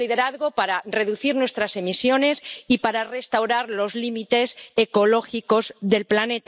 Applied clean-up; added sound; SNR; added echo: none; none; none; none.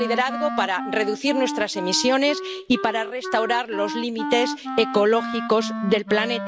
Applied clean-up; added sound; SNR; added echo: none; Wind instrument, woodwind instrument; 7 dB; none.